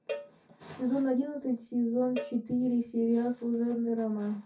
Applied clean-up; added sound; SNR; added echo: none; Cowbell; 15 dB; reverberation time 0.3 s.